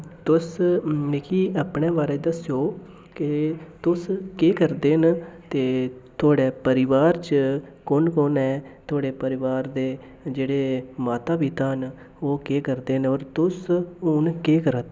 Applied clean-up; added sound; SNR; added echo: none; none; none; none.